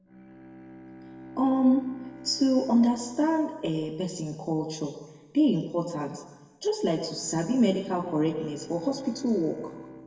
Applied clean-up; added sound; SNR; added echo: none; Bowed string instrument; 19 dB; reverberation time 1.2 s.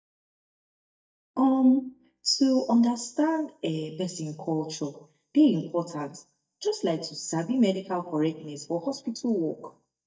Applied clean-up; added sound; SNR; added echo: neural mask model DeepFilterNet 3.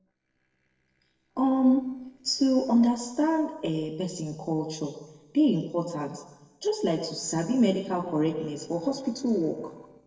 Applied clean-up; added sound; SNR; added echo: neural separator model SepFormer DNS4.